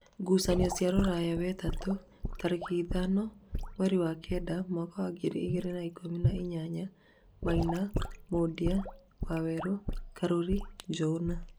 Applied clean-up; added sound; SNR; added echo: none; Sink (filling or washing) / Gurgling / Liquid; 5 dB; none.